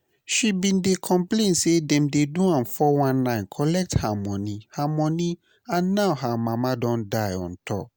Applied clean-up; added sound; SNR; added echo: none; none; none; none.